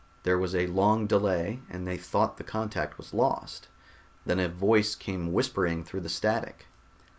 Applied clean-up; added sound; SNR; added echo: none; none; none; none.